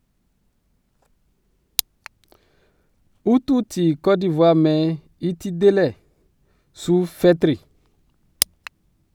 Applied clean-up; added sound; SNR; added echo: none; none; none; none.